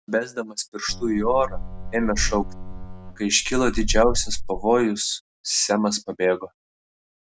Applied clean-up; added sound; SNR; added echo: none; Boat, Water vehicle; 2 dB; none.